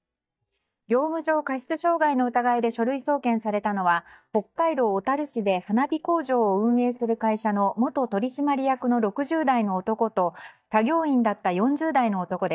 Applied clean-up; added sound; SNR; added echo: neural mask model DeepFilterNet 3.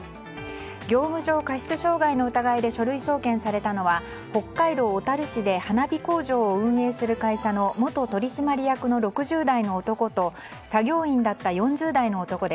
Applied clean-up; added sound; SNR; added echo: none; none; none; none.